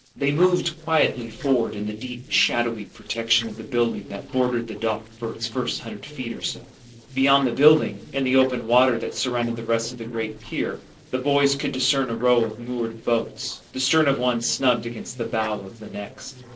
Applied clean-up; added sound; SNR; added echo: neural separator model SepFormer DNS4.